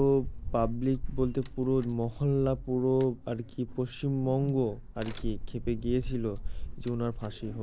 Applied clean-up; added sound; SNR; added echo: none; Crack; 7 dB; none.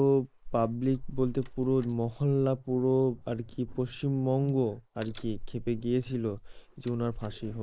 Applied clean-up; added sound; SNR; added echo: neural mask model Resemble Enhance denoiser.